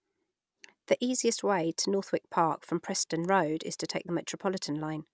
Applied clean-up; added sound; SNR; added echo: none; none; none; none.